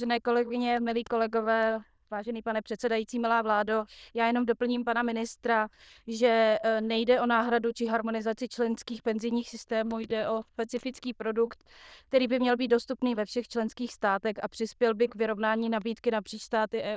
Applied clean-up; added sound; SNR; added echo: neural diffusion model UNIVERSE++.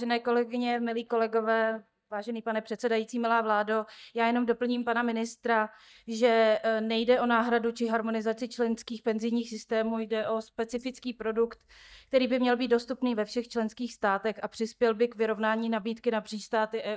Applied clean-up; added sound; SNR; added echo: neural mask model DeepFilterNet 3.